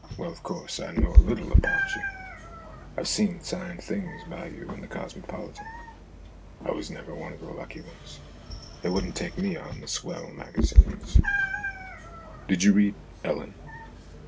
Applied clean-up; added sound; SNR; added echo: none; Meow; -4 dB; none.